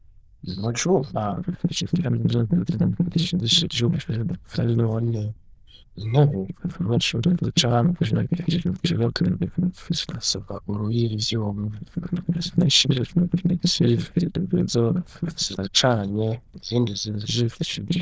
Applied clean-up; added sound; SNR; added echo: neural diffusion model UNIVERSE++.